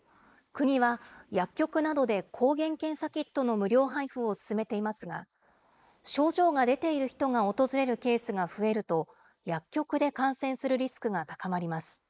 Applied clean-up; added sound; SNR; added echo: neural mask model Resemble Enhance denoiser.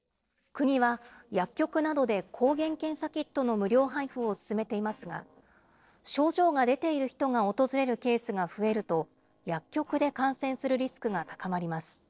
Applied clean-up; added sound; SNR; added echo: neural separator model SepFormer DNS4.